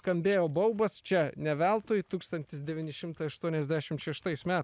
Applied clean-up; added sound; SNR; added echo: none; none; none; none.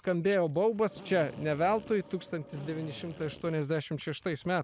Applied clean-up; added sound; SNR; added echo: none; Vehicle + Drill; 17 dB; none.